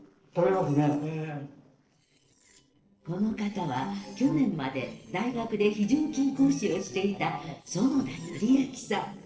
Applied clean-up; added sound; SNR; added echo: neural separator model SepFormer DNS4.